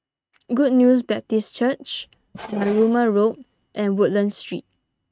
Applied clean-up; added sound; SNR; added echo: neural mask model RNNoise.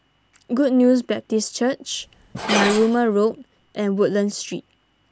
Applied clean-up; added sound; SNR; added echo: none; Glass; 11 dB; none.